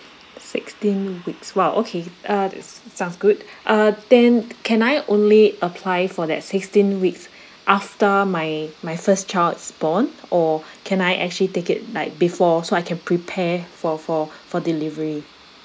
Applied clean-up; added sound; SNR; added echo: none; none; none; none.